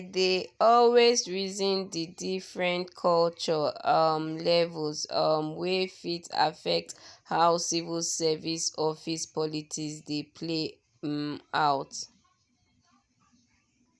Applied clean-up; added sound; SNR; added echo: none; none; none; none.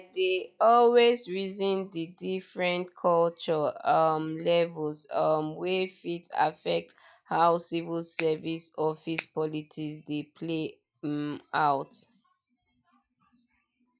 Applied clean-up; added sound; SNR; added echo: classical method log-MMSE.